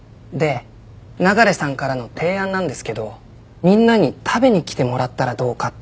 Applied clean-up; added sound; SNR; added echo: none; none; none; none.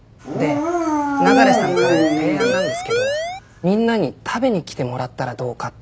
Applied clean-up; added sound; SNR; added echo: none; Siren + Dog; -4 dB; none.